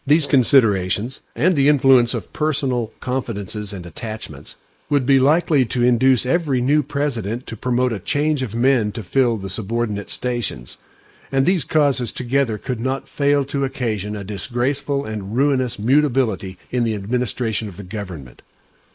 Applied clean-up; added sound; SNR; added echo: neural mask model Resemble Enhance denoiser.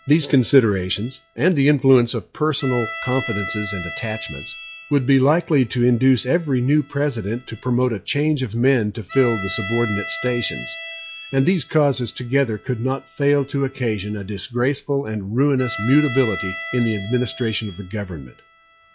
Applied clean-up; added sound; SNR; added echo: classical method log-MMSE.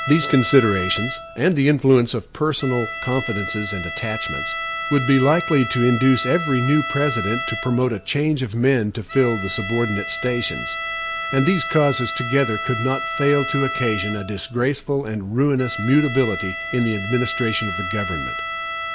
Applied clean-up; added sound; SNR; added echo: none; Bowed string instrument; 7 dB; none.